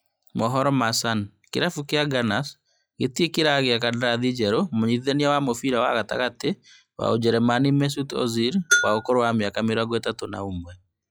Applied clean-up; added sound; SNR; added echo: classical method log-MMSE.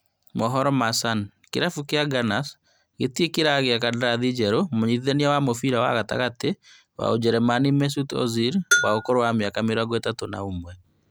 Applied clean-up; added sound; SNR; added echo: none; Bell; 5 dB; none.